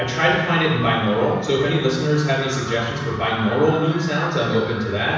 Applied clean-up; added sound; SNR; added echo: none; Trumpet; 18 dB; reverberation time 1.1 s.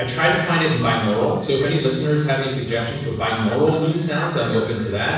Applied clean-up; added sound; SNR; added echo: neural separator model SepFormer DNS4.